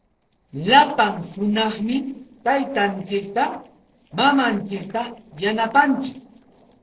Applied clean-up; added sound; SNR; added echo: neural separator model SepFormer DNS4.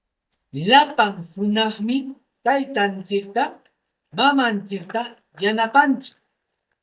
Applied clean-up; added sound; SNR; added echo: neural mask model DeepFilterNet 3.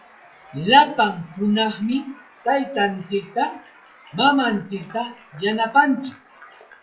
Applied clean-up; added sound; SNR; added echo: classical method WPE with log-MMSE.